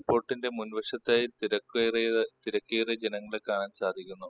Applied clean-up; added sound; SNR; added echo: classical method spectral subtraction.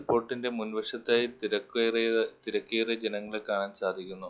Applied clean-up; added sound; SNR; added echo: classical method log-MMSE.